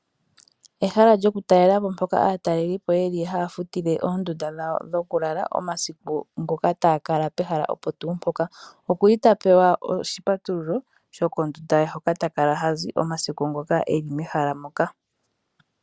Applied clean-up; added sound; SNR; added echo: none; none; none; none.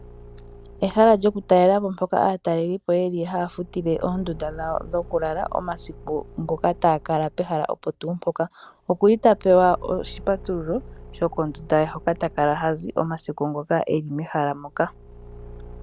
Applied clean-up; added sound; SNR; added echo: none; Engine / Car; 19 dB; none.